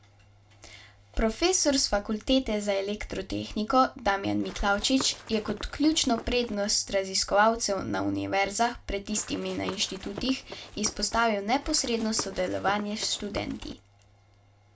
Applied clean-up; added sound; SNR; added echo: none; Run; 15 dB; reverberation time 0.2 s.